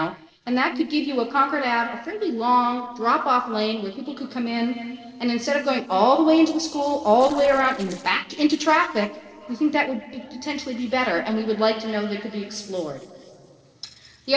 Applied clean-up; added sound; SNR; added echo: neural separator model SepFormer DNS4.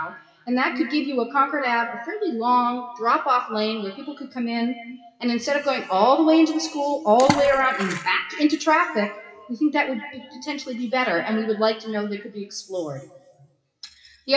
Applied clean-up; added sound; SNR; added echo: classical method WPE with log-MMSE.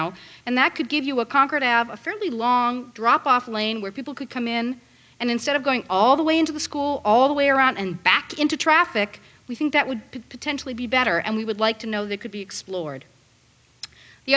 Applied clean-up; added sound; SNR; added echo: none; none; none; none.